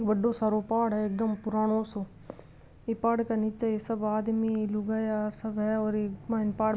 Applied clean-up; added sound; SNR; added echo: none; none; none; none.